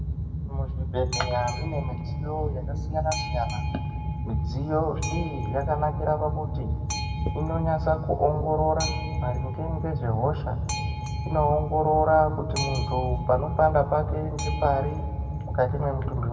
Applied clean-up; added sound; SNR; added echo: none; Boat, Water vehicle; 1 dB; reverberation time 1.4 s.